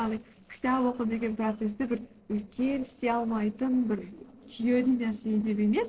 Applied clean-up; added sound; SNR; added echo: neural separator model SepFormer DNS4.